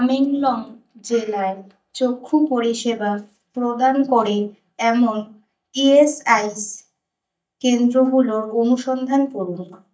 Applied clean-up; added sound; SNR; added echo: neural mask model DeepFilterNet 3.